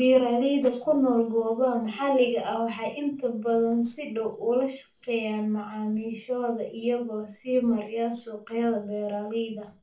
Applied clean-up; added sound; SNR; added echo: neural separator model SepFormer DNS4.